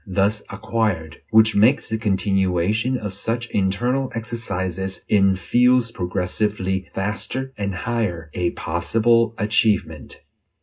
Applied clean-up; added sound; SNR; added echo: none; none; none; reverberation time 0.2 s.